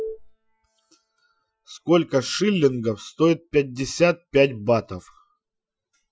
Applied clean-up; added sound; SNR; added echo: classical method Wiener filter.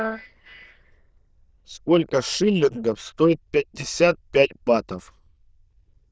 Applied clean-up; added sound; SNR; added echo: neural diffusion model UNIVERSE++.